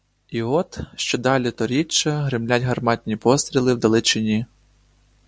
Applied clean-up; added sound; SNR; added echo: none; none; none; none.